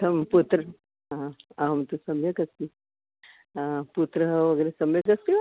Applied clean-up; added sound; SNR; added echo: none; none; none; none.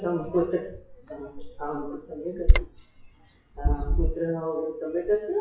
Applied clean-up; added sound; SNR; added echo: classical method WPE with log-MMSE.